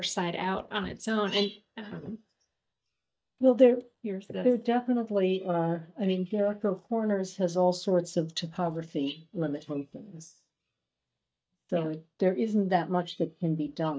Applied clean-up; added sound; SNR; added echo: neural mask model DeepFilterNet 3.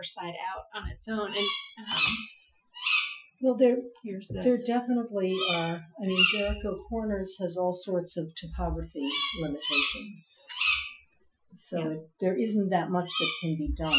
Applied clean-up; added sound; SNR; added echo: classical method Wiener filter.